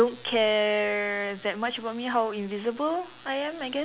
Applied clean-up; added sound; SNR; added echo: none; none; none; none.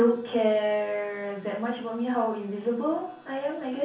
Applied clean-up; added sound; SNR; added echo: none; none; none; reverberation time 0.6 s.